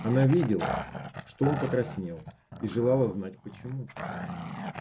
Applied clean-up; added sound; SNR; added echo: none; Growling; 9 dB; none.